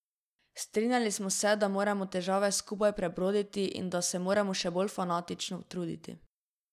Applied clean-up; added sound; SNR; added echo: none; none; none; none.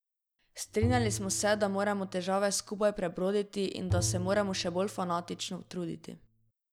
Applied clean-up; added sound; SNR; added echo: none; Bowed string instrument; 7 dB; none.